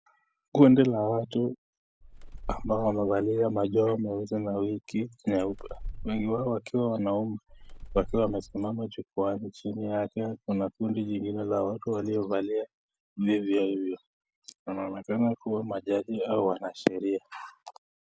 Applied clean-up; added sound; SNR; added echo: none; Bird; 10 dB; none.